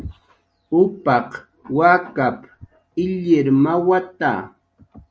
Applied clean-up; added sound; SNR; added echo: none; none; none; none.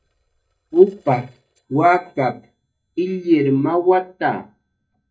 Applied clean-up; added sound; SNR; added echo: neural mask model DeepFilterNet 3.